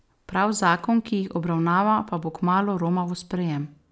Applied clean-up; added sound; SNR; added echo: none; none; none; none.